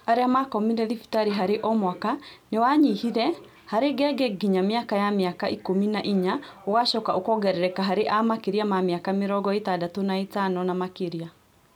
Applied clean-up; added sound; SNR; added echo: none; none; none; none.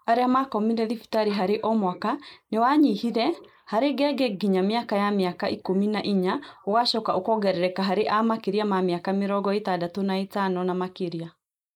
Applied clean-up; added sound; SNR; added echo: neural mask model Resemble Enhance denoiser.